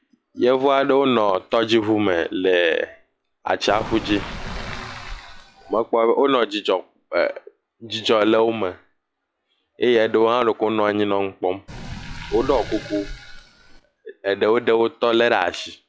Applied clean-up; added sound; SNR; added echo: classical method log-MMSE.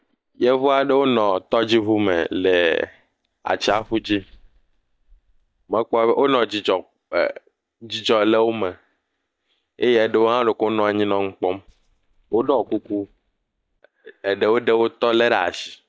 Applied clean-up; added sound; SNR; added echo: neural mask model DeepFilterNet 3.